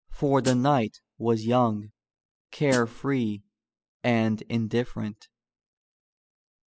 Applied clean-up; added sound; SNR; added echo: classical method spectral subtraction.